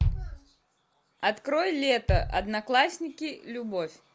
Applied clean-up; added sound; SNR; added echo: none; Bass drum; 4 dB; none.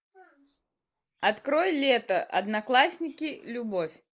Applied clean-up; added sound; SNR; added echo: neural mask model Resemble Enhance denoiser.